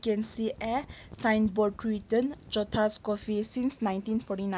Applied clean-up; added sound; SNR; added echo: none; none; none; none.